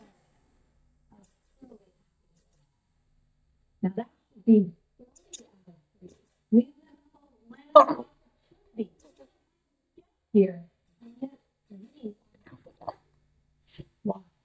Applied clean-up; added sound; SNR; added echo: neural mask model DeepFilterNet 3.